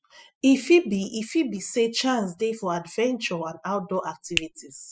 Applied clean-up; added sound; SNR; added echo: classical method spectral subtraction.